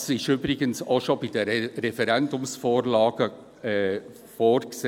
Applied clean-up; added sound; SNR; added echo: none; none; none; none.